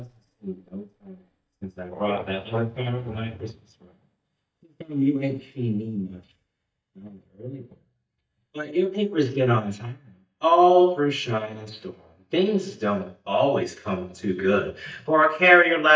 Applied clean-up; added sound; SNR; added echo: neural mask model DeepFilterNet 3.